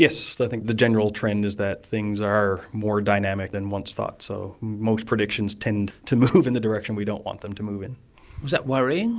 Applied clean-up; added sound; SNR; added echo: none; none; none; none.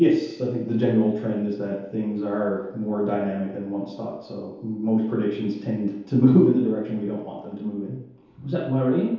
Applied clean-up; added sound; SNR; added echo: none; none; none; reverberation time 0.8 s.